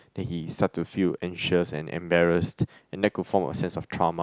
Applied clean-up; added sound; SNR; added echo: none; none; none; none.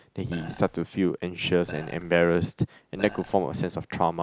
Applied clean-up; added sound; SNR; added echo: none; Burping, eructation; 16 dB; none.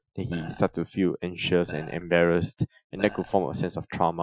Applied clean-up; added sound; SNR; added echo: classical method Wiener filter.